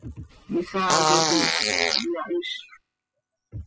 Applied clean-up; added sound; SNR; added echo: classical method spectral subtraction.